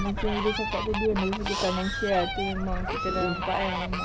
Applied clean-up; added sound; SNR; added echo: none; Fowl; 3 dB; none.